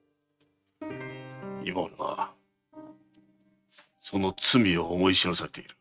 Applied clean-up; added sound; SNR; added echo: neural mask model RNNoise.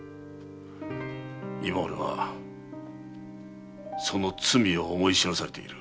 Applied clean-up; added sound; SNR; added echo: none; none; none; none.